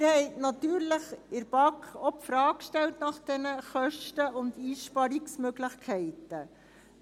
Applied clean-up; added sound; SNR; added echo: none; none; none; none.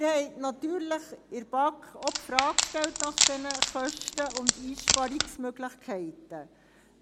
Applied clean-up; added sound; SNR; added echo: none; Wood; -3 dB; none.